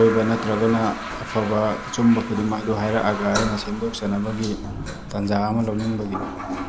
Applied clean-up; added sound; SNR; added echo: none; Toilet flush; 9 dB; none.